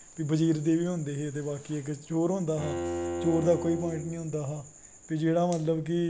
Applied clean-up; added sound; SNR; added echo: none; Bowed string instrument; 8 dB; none.